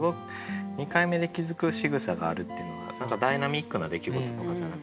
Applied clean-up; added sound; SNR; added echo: none; Wind instrument, woodwind instrument; 19 dB; none.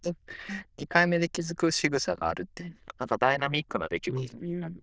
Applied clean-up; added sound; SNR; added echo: neural diffusion model UNIVERSE++.